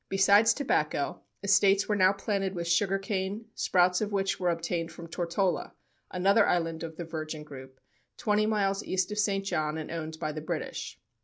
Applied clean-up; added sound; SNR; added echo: none; none; none; none.